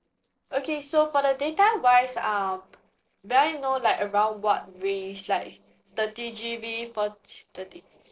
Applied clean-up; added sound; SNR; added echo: neural separator model SepFormer DNS4.